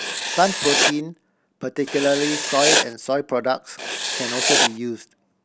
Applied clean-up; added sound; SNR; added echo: none; Writing; 0 dB; none.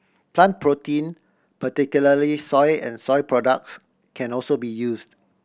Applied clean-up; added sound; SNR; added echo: none; none; none; none.